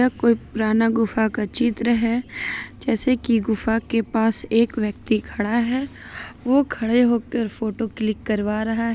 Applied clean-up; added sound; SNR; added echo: none; none; none; none.